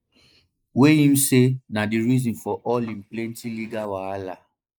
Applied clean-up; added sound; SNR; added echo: neural mask model Resemble Enhance denoiser.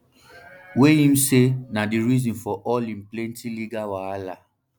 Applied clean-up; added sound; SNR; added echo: none; none; none; none.